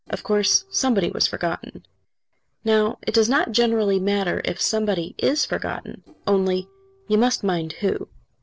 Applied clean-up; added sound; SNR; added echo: neural separator model SepFormer DNS4.